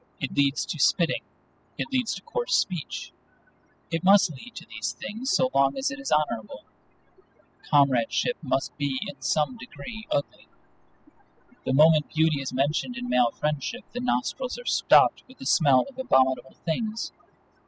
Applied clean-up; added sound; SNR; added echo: classical method spectral subtraction.